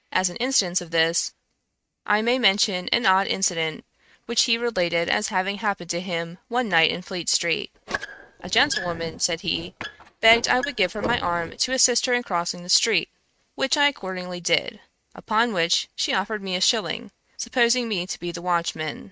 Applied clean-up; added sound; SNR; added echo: neural mask model RNNoise.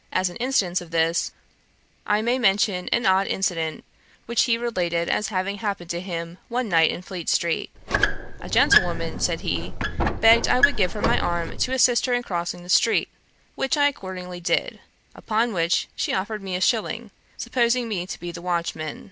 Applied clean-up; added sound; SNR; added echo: none; Squeak; -1 dB; none.